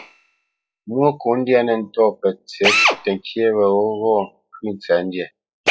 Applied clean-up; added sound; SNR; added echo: classical method log-MMSE.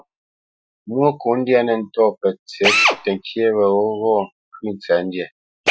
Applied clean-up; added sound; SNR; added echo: classical method Wiener filter.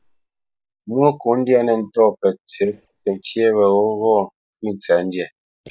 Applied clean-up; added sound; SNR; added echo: neural mask model DeepFilterNet 3.